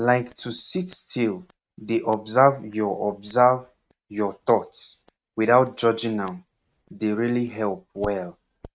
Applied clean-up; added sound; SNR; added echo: neural mask model RNNoise.